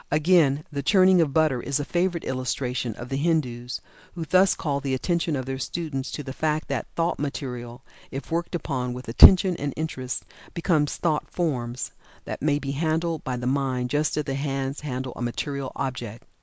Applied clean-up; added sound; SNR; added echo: none; none; none; none.